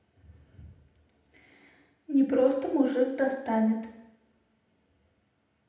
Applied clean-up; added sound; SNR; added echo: none; none; none; reverberation time 0.9 s.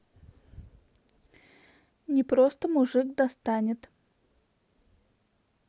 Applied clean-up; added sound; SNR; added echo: none; none; none; none.